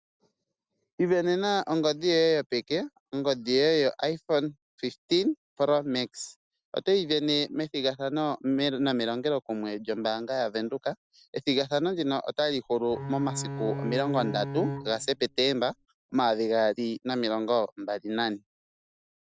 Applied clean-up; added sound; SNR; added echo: none; Bowed string instrument; 8 dB; none.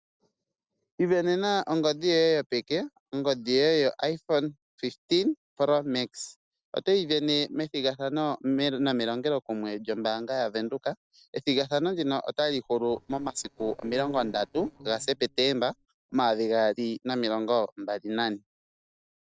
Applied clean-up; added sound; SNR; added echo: neural separator model SepFormer DNS4.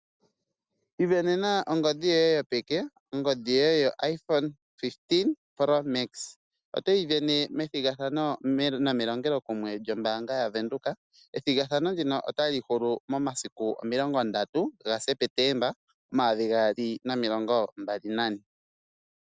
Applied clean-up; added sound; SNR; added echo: none; none; none; none.